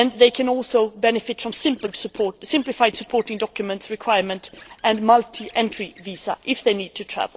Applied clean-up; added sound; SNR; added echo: neural separator model SepFormer DNS4.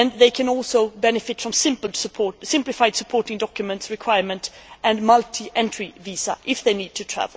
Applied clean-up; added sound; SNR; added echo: none; none; none; none.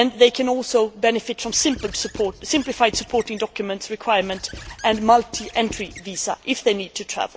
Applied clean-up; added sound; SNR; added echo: none; Squeak / Writing; 19 dB; none.